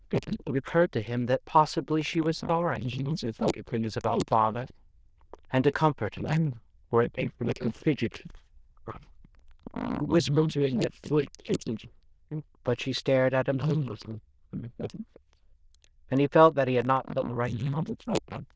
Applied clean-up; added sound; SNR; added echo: neural diffusion model UNIVERSE++.